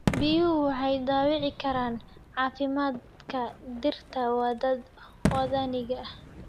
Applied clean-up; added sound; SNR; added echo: none; Fireworks; 8 dB; none.